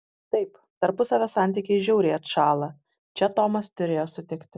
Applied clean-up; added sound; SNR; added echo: none; none; none; none.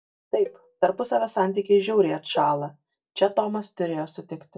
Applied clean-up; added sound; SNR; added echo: neural mask model DeepFilterNet 3.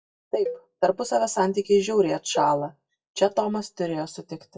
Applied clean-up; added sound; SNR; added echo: classical method WPE with log-MMSE.